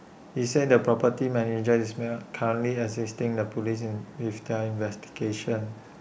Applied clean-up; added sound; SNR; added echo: none; none; none; none.